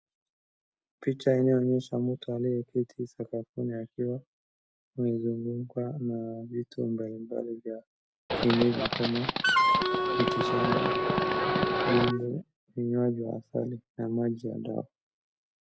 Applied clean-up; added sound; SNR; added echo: none; Wind instrument, woodwind instrument + Livestock, farm animals, working animals; -4 dB; none.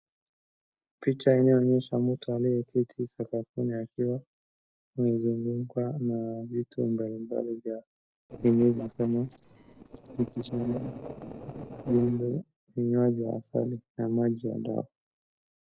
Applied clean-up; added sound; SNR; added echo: neural separator model SepFormer DNS4.